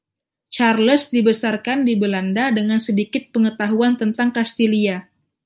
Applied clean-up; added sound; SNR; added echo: none; none; none; none.